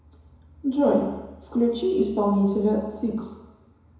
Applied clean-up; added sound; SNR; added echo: none; none; none; reverberation time 0.9 s.